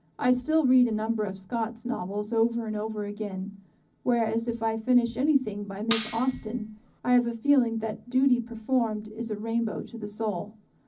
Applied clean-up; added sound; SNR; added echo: none; Cutlery, silverware; -4 dB; reverberation time 0.4 s.